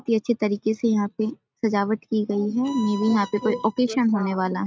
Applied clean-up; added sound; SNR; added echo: neural mask model RNNoise.